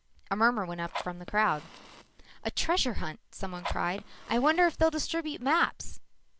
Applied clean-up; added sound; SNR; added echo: none; Fire; 14 dB; none.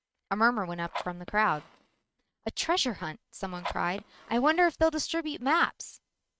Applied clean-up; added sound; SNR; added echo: neural mask model RNNoise.